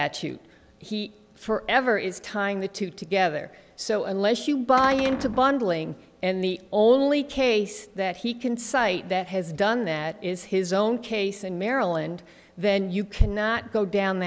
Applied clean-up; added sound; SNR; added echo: none; Cupboard open or close; 10 dB; none.